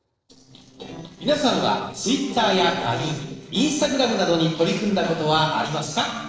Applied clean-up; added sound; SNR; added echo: neural separator model SepFormer DNS4.